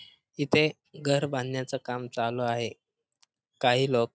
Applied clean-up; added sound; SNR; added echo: none; none; none; none.